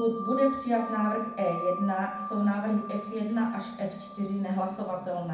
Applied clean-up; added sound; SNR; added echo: none; Wind chime; 10 dB; reverberation time 0.6 s.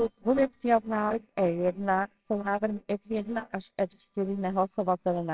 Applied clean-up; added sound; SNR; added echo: neural separator model SepFormer WHAMR!.